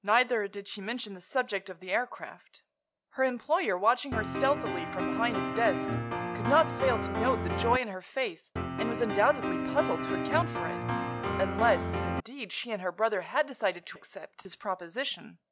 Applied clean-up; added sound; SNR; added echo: none; Piano; 1 dB; none.